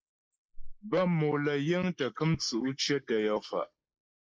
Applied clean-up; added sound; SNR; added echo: neural mask model Resemble Enhance denoiser.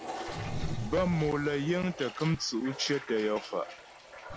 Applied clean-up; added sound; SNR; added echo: none; Toilet flush + Engine; 8 dB; none.